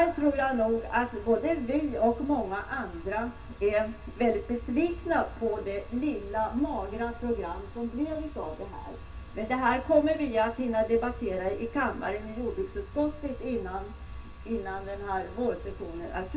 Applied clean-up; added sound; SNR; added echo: none; none; none; reverberation time 0.1 s.